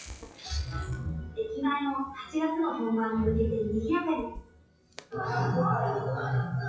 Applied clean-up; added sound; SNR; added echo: classical method WPE with log-MMSE.